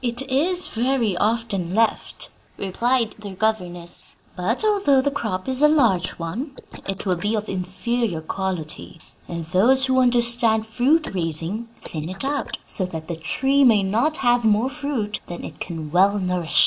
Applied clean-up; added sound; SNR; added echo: neural mask model Resemble Enhance denoiser.